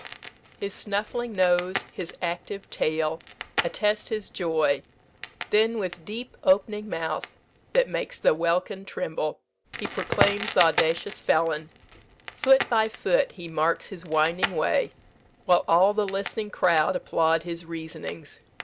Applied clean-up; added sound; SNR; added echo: none; Crackle; 11 dB; none.